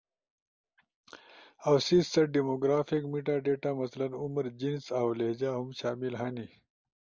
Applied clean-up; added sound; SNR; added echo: none; none; none; none.